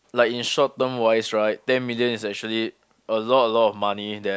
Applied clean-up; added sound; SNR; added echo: none; none; none; none.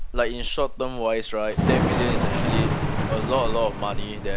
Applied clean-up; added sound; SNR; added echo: none; Thunder / Rain; -3 dB; none.